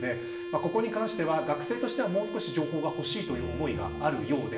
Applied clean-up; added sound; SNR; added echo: none; Wind instrument, woodwind instrument; 7 dB; reverberation time 0.7 s.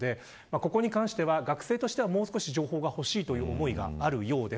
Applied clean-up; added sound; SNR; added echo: none; none; none; none.